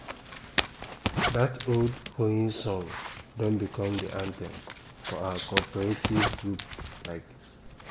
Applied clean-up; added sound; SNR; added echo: none; Zipper (clothing); 3 dB; none.